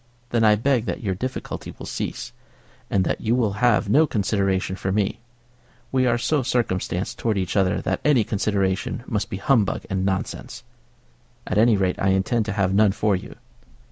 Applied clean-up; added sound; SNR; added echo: none; none; none; none.